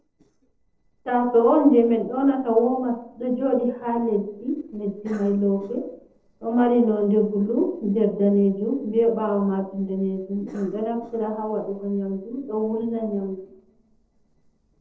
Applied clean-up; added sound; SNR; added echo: neural separator model SepFormer DNS4.